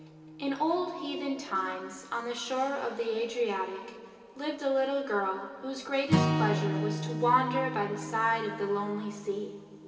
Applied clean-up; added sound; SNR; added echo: none; Acoustic guitar / Strum; 5 dB; reverberation time 2.5 s.